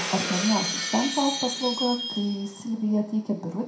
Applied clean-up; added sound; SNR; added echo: none; Shatter; 5 dB; reverberation time 0.5 s.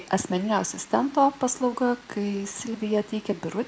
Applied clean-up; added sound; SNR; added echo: none; none; none; none.